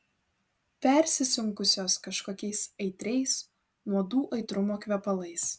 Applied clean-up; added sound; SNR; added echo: none; none; none; none.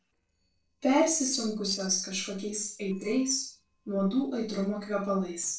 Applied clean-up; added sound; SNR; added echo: neural separator model SepFormer DNS4.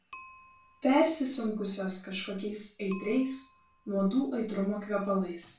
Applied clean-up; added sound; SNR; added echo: none; Bicycle; 18 dB; reverberation time 0.3 s.